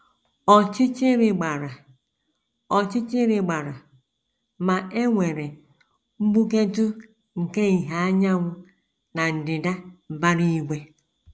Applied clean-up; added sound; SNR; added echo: none; none; none; none.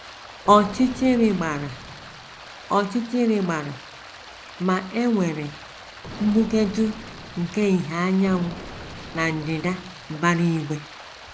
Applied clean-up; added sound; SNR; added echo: none; Stream + Explosion; 15 dB; none.